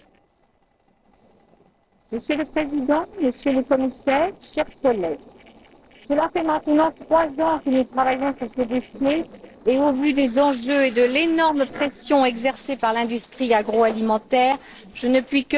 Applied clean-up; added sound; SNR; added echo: neural separator model SepFormer DNS4.